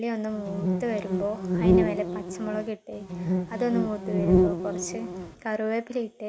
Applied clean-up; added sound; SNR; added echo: none; Insect; -5 dB; none.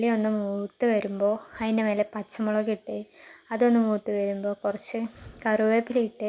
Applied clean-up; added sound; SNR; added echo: none; none; none; none.